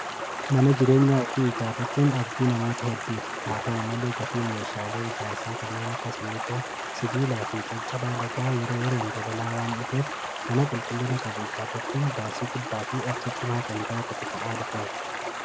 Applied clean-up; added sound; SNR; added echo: none; Stream; 5 dB; none.